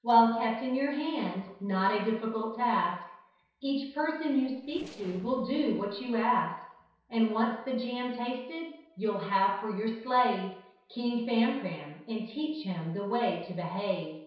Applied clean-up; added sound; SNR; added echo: neural separator model SepFormer DNS4.